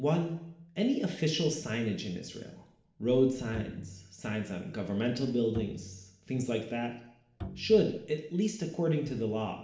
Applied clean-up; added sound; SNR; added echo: none; Bowed string instrument; 15 dB; reverberation time 0.7 s.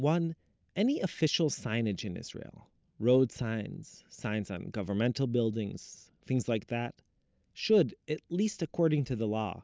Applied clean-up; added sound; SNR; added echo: none; none; none; none.